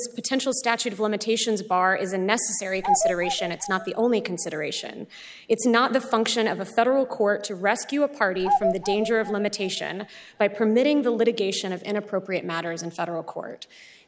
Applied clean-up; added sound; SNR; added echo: none; Bird vocalization, bird call, bird song; 5 dB; none.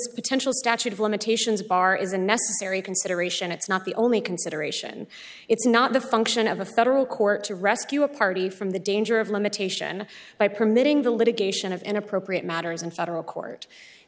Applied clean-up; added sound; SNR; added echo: none; none; none; none.